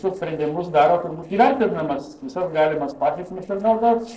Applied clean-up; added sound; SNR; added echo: neural separator model SepFormer DNS4.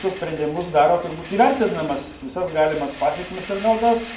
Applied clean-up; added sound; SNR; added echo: none; Rattle; 14 dB; reverberation time 0.6 s.